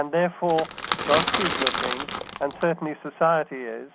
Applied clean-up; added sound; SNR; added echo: none; Crackle / Crushing; 0 dB; none.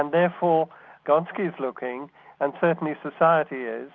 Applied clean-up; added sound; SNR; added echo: none; none; none; none.